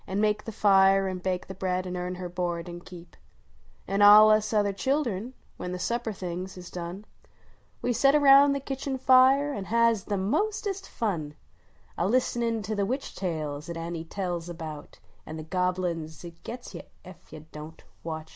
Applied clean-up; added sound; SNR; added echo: none; none; none; none.